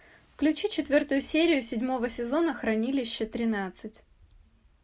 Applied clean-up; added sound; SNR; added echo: none; none; none; none.